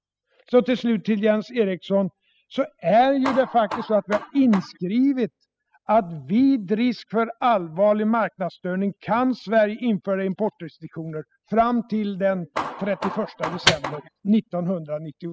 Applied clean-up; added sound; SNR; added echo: classical method spectral subtraction.